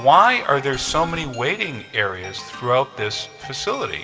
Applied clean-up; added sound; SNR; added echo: none; Fireworks; 18 dB; reverberation time 1.8 s.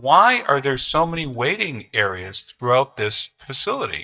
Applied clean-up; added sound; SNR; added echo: neural mask model DeepFilterNet 3.